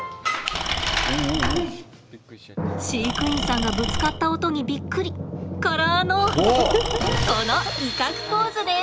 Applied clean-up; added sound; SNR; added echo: none; Engine / Tools; 4 dB; none.